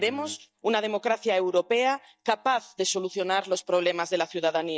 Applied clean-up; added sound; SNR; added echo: neural mask model DeepFilterNet 3.